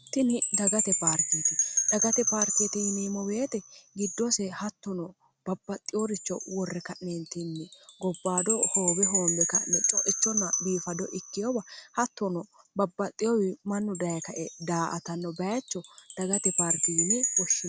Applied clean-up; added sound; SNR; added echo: none; Wind chime; -1 dB; none.